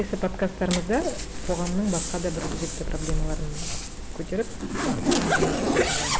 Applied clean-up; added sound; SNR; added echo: none; Zipper (clothing); -2 dB; none.